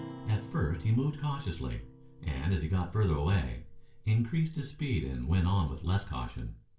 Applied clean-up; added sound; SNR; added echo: none; Acoustic guitar; 20 dB; reverberation time 0.3 s.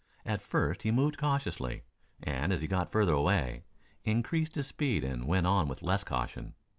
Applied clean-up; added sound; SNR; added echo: none; none; none; none.